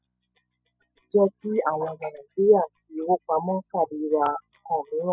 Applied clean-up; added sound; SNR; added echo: classical method spectral subtraction.